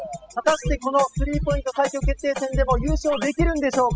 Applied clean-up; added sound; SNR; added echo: classical method spectral subtraction.